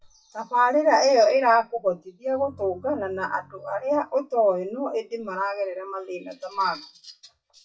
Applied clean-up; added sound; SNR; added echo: classical method WPE with log-MMSE.